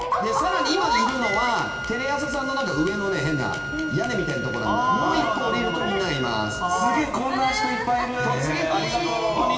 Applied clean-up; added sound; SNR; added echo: none; Wind instrument, woodwind instrument; 10 dB; reverberation time 2.5 s.